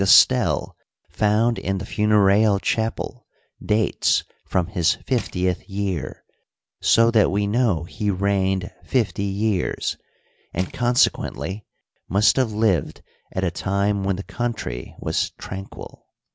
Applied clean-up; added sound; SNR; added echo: none; Crushing; 17 dB; none.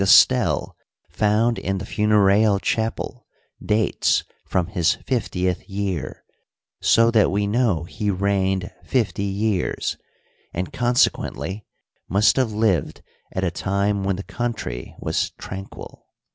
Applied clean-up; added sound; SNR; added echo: none; none; none; none.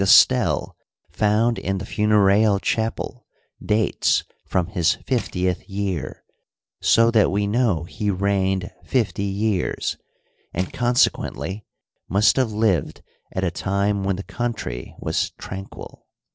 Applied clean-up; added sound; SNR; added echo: neural separator model SepFormer DNS4.